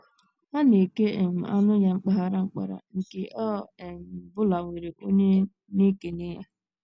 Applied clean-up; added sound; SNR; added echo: none; none; none; none.